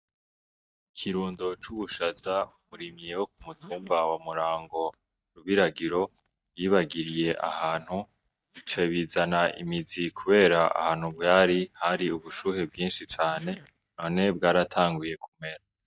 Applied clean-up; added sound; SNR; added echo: neural mask model DeepFilterNet 3.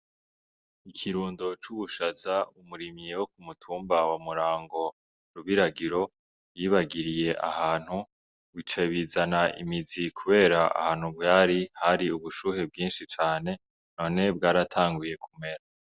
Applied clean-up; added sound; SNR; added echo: none; none; none; none.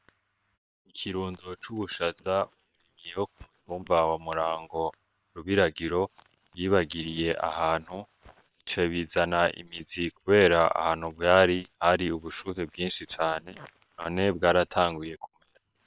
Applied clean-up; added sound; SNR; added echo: neural separator model SepFormer WHAM!.